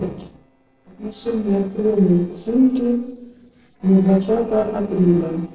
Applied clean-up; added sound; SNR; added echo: neural separator model SepFormer DNS4.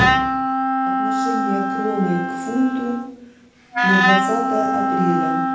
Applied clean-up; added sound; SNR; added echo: none; Wind instrument, woodwind instrument; -4 dB; reverberation time 0.9 s.